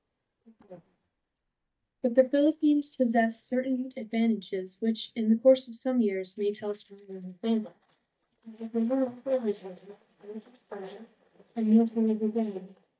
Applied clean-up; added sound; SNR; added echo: neural mask model DeepFilterNet 3.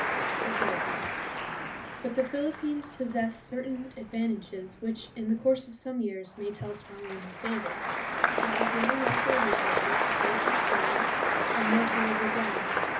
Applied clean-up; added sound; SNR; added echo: none; Applause; -3 dB; reverberation time 0.4 s.